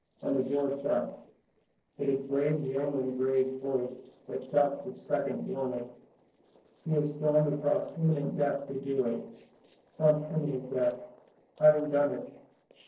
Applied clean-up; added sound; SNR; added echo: neural separator model SepFormer DNS4.